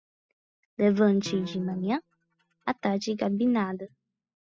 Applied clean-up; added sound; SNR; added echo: classical method spectral subtraction.